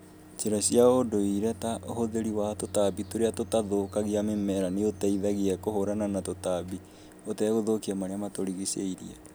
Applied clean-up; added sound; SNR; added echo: none; Microwave oven; 17 dB; none.